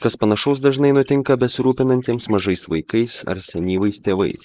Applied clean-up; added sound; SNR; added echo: neural mask model Resemble Enhance denoiser.